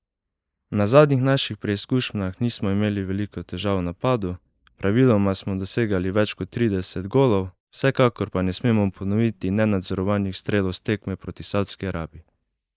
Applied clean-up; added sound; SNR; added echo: neural mask model Resemble Enhance denoiser.